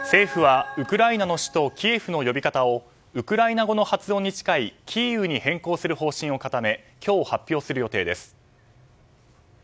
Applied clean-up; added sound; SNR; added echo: none; none; none; none.